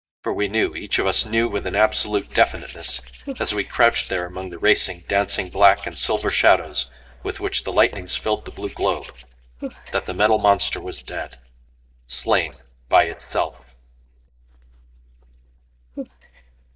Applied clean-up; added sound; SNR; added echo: neural mask model DeepFilterNet 3.